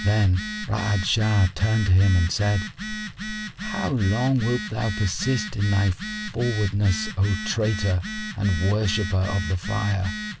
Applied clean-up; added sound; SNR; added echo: none; Telephone; 9 dB; none.